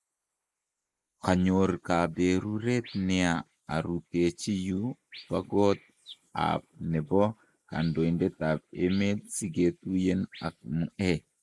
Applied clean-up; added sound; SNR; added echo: neural mask model Resemble Enhance denoiser.